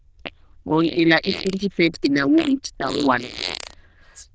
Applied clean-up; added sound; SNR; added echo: neural diffusion model UNIVERSE++.